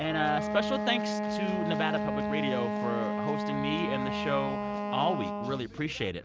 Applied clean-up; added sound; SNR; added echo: none; Wind instrument, woodwind instrument; 0 dB; none.